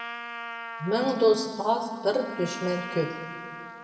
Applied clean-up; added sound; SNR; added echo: none; Trumpet; 11 dB; reverberation time 2.0 s.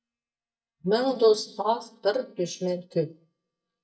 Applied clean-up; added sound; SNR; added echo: neural mask model DeepFilterNet 3.